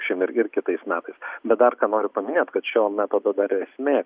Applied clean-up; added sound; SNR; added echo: none; none; none; none.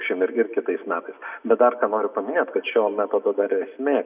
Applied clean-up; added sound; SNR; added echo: none; none; none; reverberation time 0.8 s.